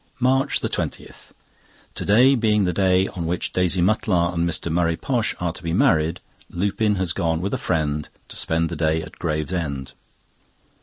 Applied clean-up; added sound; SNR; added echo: none; none; none; none.